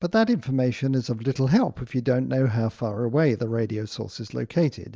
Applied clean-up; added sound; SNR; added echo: none; none; none; none.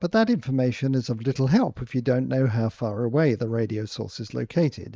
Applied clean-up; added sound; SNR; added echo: neural mask model Resemble Enhance denoiser.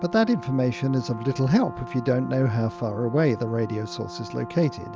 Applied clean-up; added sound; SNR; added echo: none; Brass instrument; 14 dB; none.